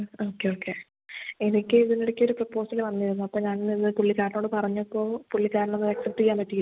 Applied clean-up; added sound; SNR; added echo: none; none; none; none.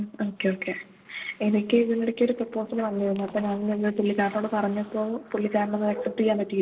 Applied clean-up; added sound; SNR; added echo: neural separator model SepFormer DNS4.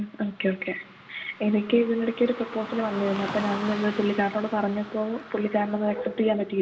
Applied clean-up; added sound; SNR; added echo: none; Car passing by / Traffic noise, roadway noise; 13 dB; reverberation time 1.5 s.